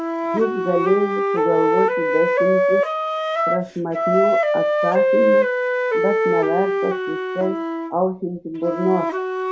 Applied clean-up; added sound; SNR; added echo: none; Wind instrument, woodwind instrument; -4 dB; none.